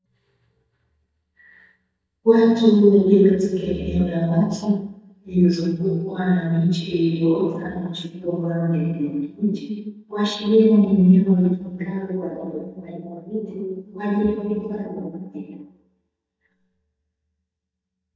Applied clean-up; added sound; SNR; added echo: neural mask model DeepFilterNet 3.